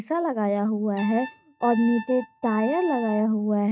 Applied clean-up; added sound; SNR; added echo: neural mask model RNNoise.